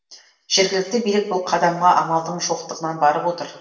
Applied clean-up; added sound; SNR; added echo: none; none; none; reverberation time 0.9 s.